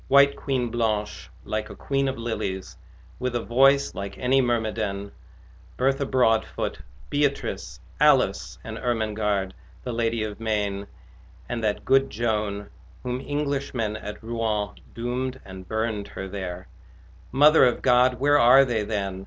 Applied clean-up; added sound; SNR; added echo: none; none; none; none.